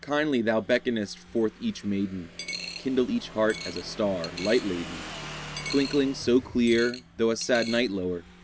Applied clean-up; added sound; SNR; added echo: none; Motorcycle / Engine + Coin (dropping); 13 dB; none.